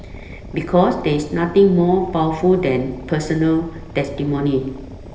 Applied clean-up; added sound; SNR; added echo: none; Boat, Water vehicle; 16 dB; reverberation time 1.4 s.